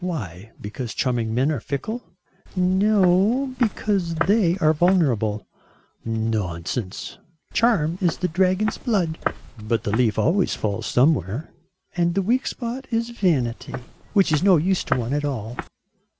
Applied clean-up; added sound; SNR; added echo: none; Walk, footsteps; 11 dB; none.